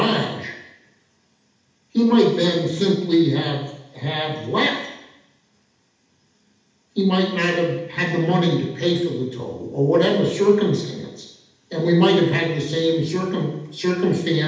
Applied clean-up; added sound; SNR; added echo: none; none; none; reverberation time 0.8 s.